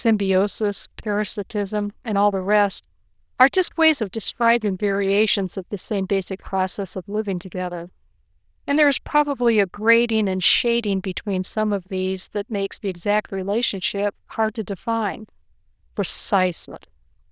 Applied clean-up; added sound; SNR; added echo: neural diffusion model UNIVERSE++.